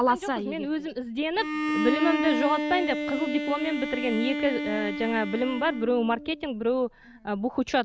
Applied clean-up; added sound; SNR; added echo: none; Bowed string instrument; 4 dB; none.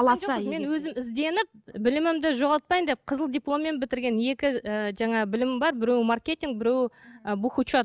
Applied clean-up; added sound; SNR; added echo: none; none; none; none.